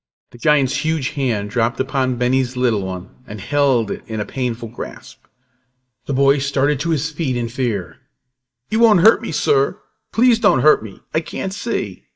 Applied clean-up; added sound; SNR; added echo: neural mask model DeepFilterNet 3.